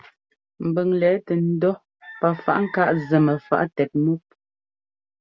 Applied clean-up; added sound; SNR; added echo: none; none; none; none.